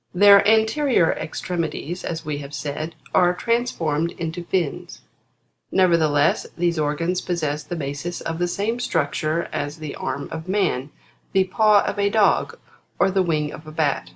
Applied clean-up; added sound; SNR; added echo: none; none; none; none.